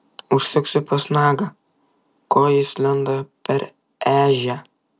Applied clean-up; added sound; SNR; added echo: none; none; none; none.